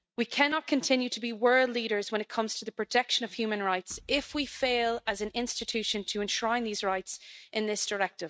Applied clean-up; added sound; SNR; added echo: neural mask model RNNoise.